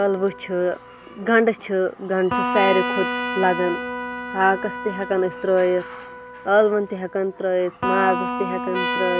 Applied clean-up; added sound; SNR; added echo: none; Electric guitar + Trumpet; 6 dB; none.